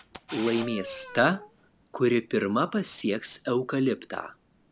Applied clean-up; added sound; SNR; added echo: none; Wind instrument, woodwind instrument + Camera; 17 dB; none.